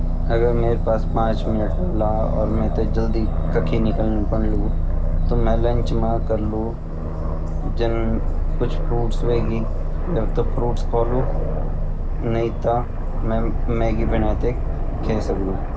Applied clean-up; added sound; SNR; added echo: none; Aircraft; -4 dB; none.